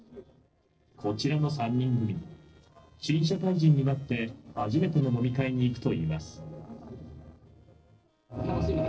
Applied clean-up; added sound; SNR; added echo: neural separator model SepFormer DNS4.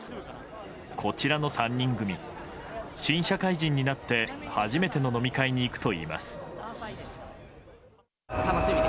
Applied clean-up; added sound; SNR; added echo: none; none; none; none.